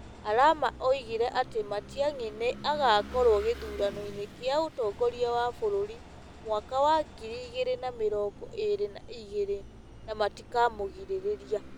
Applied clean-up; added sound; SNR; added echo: none; Engine / Vehicle + Engine; 15 dB; none.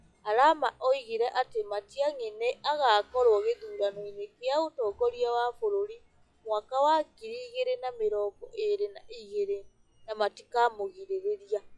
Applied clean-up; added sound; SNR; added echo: classical method log-MMSE.